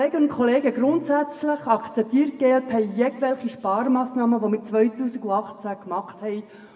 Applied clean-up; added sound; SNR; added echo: none; none; none; reverberation time 1.2 s.